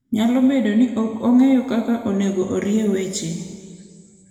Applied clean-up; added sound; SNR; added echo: none; none; none; reverberation time 2.2 s.